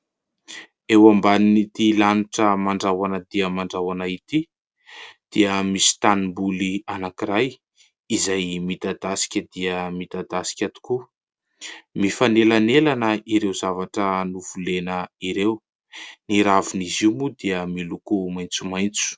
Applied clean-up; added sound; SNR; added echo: none; none; none; none.